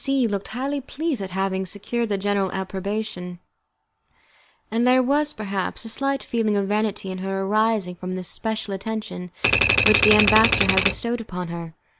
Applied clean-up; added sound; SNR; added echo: none; Typewriter; -3 dB; none.